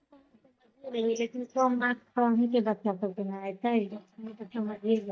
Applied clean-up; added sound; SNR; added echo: neural mask model DeepFilterNet 3.